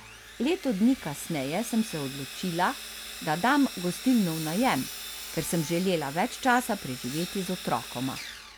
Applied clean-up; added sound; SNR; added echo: none; Sawing; 12 dB; none.